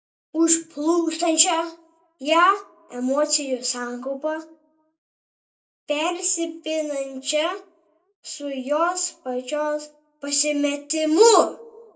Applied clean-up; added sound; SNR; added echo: none; none; none; reverberation time 0.2 s.